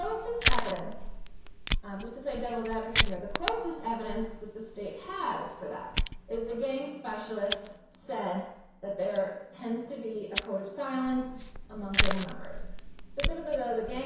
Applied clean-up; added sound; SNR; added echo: none; Fire; -3 dB; reverberation time 0.7 s.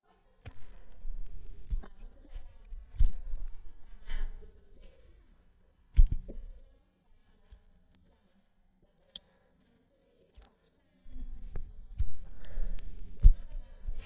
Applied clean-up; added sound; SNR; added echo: neural mask model DeepFilterNet 3.